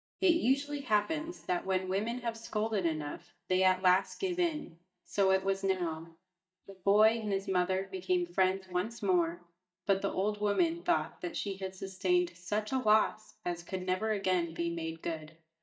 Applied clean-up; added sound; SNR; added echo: neural mask model DeepFilterNet 3.